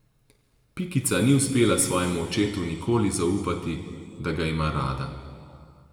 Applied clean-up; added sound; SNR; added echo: none; none; none; reverberation time 2.1 s.